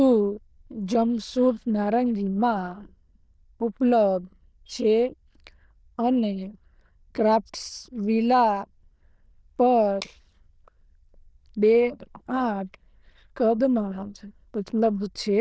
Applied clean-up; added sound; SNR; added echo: neural diffusion model UNIVERSE++.